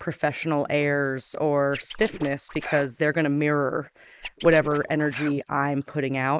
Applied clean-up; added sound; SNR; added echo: neural mask model Resemble Enhance denoiser.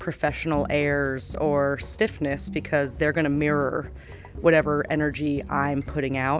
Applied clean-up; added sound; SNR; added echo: none; none; none; none.